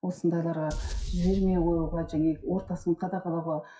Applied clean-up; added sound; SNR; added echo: classical method WPE with log-MMSE.